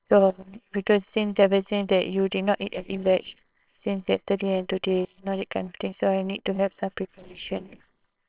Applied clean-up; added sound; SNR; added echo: neural separator model SepFormer WHAMR!.